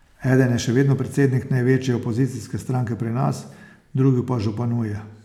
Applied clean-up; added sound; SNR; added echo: none; none; none; none.